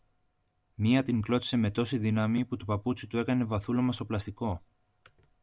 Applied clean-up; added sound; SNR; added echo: none; none; none; none.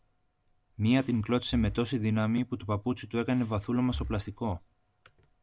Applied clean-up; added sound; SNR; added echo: none; Breathing; 14 dB; none.